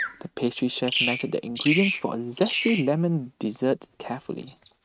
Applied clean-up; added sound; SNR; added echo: neural mask model RNNoise.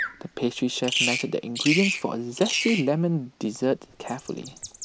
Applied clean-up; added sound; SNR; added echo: none; Bird vocalization, bird call, bird song; 5 dB; none.